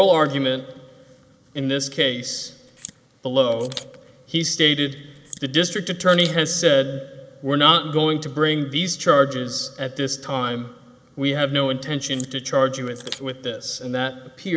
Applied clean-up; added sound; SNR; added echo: neural mask model Resemble Enhance denoiser.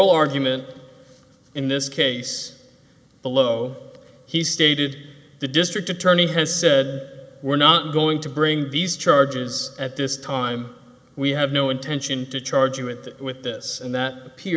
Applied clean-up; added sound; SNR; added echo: none; none; none; none.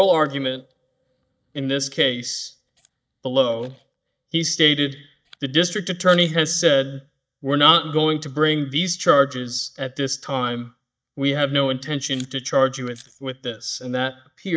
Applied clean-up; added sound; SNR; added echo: neural mask model DeepFilterNet 3.